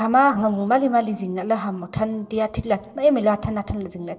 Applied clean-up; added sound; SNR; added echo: neural separator model SepFormer DNS4.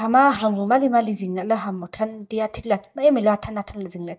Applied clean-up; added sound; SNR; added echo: neural mask model DeepFilterNet 3.